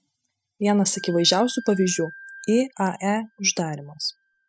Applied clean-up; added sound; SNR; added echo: classical method spectral subtraction.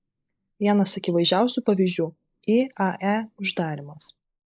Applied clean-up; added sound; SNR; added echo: neural mask model Resemble Enhance denoiser.